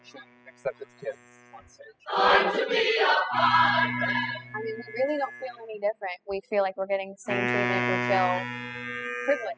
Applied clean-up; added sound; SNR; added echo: classical method spectral subtraction.